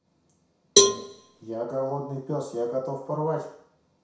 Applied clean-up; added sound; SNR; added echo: none; Cowbell; -5 dB; reverberation time 0.6 s.